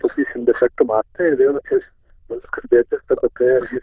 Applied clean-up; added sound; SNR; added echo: neural diffusion model UNIVERSE++.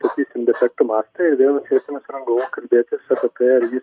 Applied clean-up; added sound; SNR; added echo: neural mask model RNNoise.